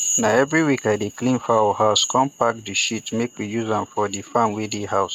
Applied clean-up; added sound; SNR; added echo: neural mask model RNNoise.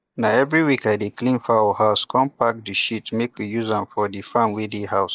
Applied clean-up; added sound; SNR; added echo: neural mask model DeepFilterNet 3.